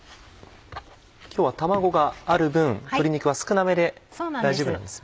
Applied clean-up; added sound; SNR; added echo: none; none; none; none.